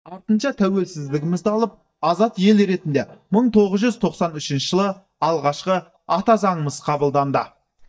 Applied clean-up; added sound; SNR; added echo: neural mask model DeepFilterNet 3.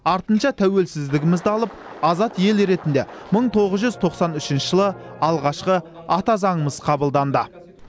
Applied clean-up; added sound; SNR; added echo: none; none; none; none.